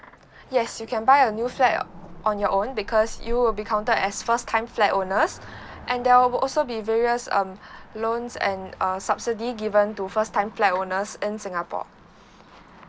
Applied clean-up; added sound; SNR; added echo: none; Cricket / Motor vehicle (road); 17 dB; none.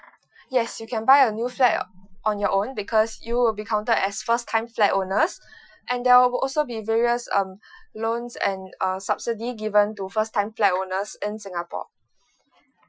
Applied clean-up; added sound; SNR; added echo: classical method Wiener filter.